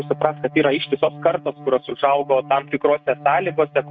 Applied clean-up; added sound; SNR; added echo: neural mask model RNNoise.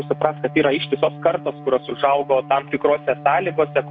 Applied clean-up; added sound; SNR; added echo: none; Bowed string instrument; 16 dB; none.